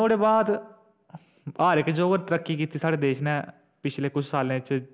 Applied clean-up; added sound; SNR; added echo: none; none; none; none.